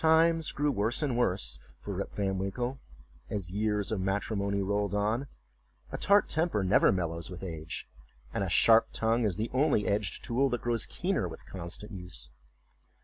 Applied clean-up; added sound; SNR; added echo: none; none; none; none.